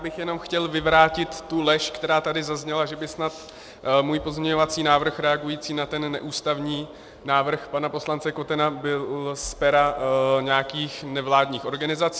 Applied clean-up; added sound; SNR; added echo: none; none; none; none.